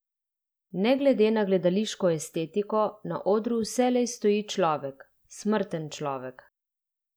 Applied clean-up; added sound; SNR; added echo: none; none; none; none.